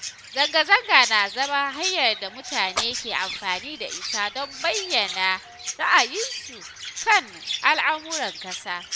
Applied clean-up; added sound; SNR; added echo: none; Chirp, tweet + Fire; 9 dB; none.